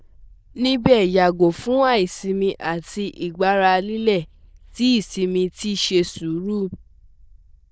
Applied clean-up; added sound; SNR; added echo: neural diffusion model UNIVERSE++.